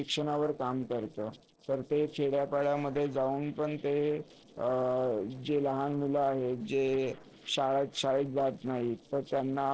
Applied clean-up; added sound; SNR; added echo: neural separator model SepFormer DNS4.